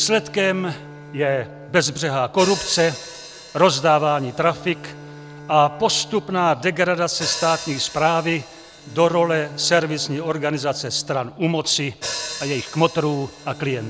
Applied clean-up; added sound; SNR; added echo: none; Hi-hat + Bowed string instrument; 14 dB; none.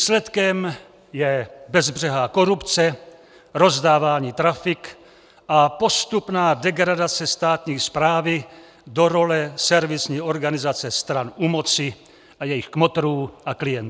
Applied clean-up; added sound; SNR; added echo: none; none; none; none.